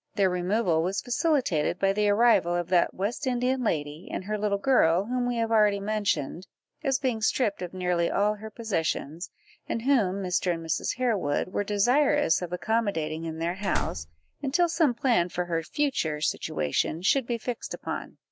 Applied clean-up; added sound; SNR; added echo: none; Slam; 5 dB; none.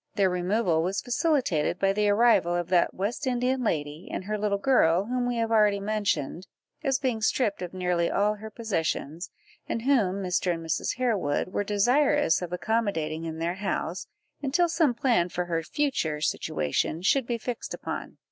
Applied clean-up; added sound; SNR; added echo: none; none; none; none.